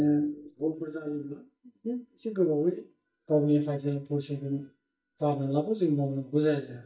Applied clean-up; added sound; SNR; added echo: neural mask model DeepFilterNet 3.